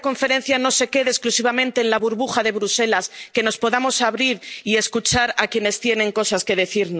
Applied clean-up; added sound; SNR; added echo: none; none; none; none.